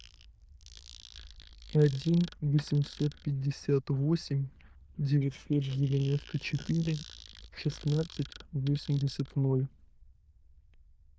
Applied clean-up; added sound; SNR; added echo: neural diffusion model UNIVERSE++.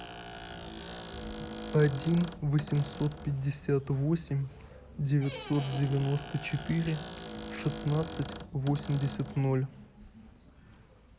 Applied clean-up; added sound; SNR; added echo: none; Squeak; 12 dB; none.